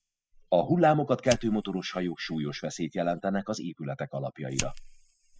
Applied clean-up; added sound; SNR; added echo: classical method spectral subtraction.